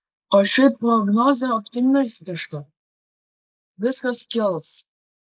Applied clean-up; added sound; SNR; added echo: neural mask model Resemble Enhance denoiser.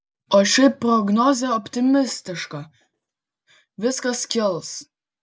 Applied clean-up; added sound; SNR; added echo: none; none; none; none.